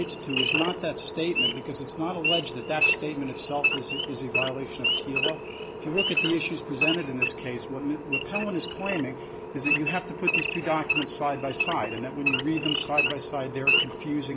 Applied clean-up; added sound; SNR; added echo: none; Idling / Wild animals; -2 dB; none.